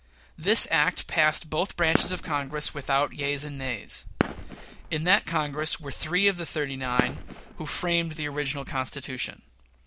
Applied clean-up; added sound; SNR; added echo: none; Fireworks; 8 dB; none.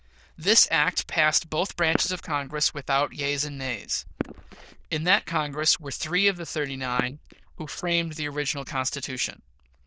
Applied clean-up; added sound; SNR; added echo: neural diffusion model UNIVERSE++.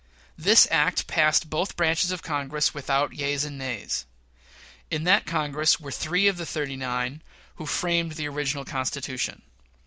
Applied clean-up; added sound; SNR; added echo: none; none; none; none.